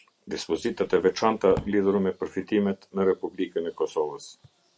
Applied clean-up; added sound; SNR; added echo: none; Drawer open or close; 15 dB; none.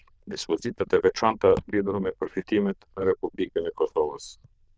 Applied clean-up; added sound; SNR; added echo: neural diffusion model UNIVERSE++.